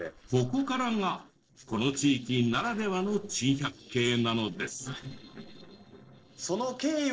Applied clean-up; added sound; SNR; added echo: neural separator model SepFormer DNS4.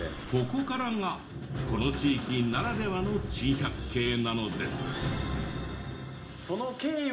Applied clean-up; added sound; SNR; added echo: none; Gunshot, gunfire; 20 dB; reverberation time 0.4 s.